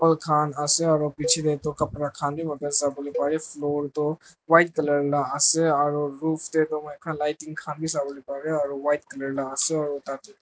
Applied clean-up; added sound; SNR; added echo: none; Cowbell; 14 dB; none.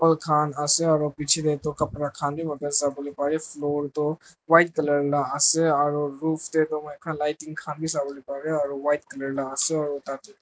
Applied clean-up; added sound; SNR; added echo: none; none; none; none.